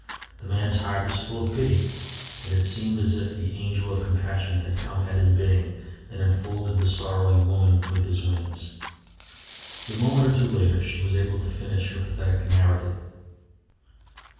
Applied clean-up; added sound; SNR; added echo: none; Fire; 20 dB; reverberation time 1.3 s.